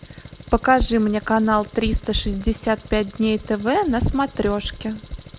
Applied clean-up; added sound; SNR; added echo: none; Engine; 20 dB; none.